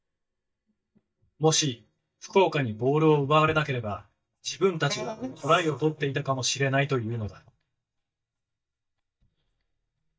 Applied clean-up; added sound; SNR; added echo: neural mask model DeepFilterNet 3.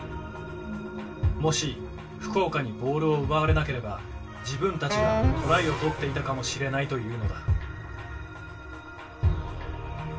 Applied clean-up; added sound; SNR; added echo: none; Wind instrument, woodwind instrument; 2 dB; reverberation time 0.2 s.